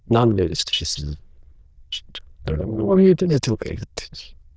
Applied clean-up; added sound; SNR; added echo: neural diffusion model UNIVERSE++.